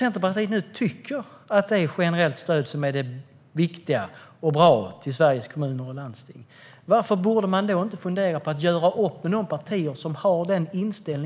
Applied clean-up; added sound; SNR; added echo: none; none; none; none.